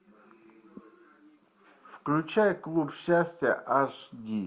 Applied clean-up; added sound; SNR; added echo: none; none; none; none.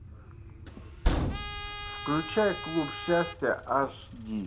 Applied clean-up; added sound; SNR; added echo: none; Train + Trumpet; 3 dB; none.